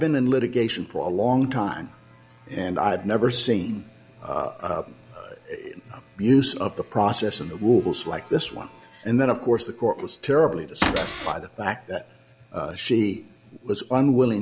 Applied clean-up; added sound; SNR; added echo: none; Cupboard open or close / Door; 2 dB; none.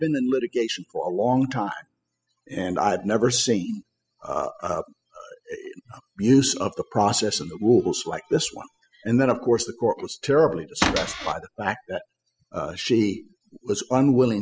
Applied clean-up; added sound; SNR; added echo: classical method spectral subtraction.